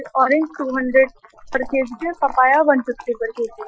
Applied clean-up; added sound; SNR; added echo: classical method Wiener filter.